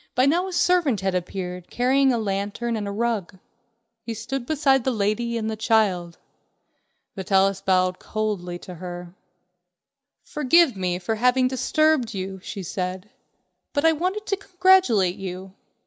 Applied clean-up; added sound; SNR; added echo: none; none; none; none.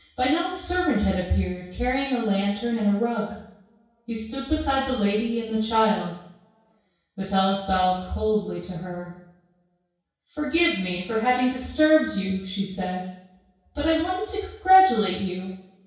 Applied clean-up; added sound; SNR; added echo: none; none; none; reverberation time 0.6 s.